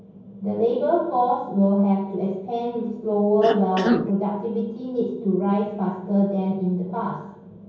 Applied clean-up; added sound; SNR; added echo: none; Cough; 3 dB; reverberation time 0.9 s.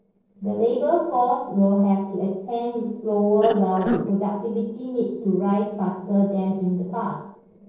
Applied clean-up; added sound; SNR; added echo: neural separator model SepFormer DNS4.